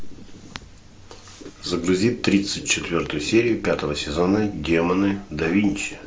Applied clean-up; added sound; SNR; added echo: none; Squeak; 18 dB; none.